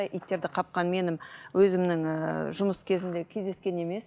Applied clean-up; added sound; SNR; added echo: none; none; none; none.